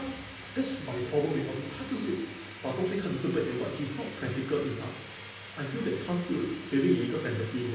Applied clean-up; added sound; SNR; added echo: none; Sawing; 8 dB; reverberation time 0.9 s.